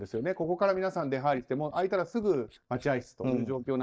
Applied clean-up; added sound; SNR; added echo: neural mask model DeepFilterNet 3.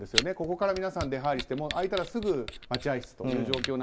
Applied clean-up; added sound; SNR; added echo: none; Camera; 6 dB; none.